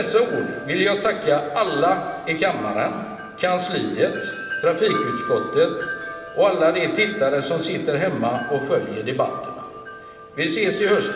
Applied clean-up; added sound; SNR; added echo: none; Wind chime; 12 dB; reverberation time 2.1 s.